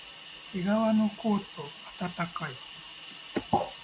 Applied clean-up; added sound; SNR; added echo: none; Hiss; 15 dB; none.